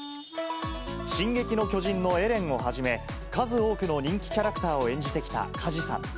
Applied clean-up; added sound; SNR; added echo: none; Wind instrument, woodwind instrument; 16 dB; none.